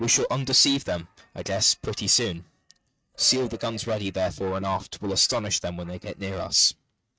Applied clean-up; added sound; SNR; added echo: neural mask model RNNoise.